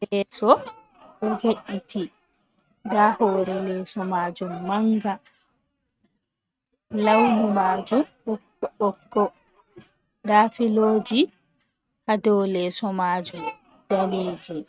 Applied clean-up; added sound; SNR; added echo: neural mask model RNNoise.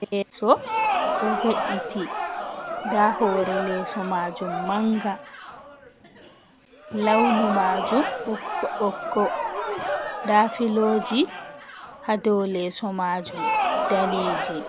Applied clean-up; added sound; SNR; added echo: none; Crowd; 3 dB; none.